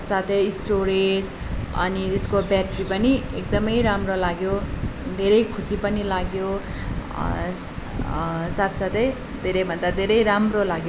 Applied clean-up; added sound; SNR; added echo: none; none; none; none.